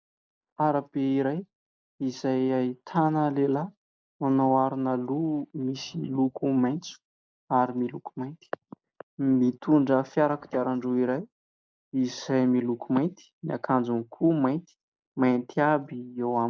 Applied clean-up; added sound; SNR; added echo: neural mask model Resemble Enhance denoiser.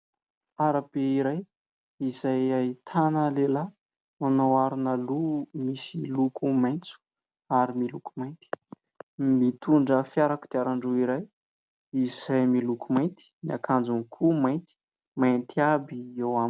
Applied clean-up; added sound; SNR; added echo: none; none; none; none.